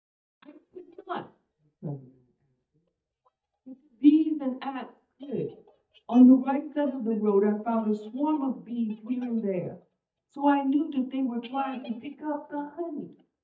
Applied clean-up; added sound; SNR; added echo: neural mask model DeepFilterNet 3.